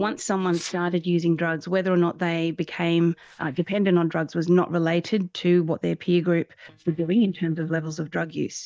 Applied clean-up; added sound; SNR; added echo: neural mask model DeepFilterNet 3.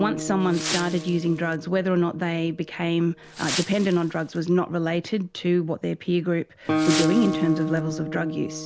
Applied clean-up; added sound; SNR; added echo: none; Wind + Guitar; 7 dB; none.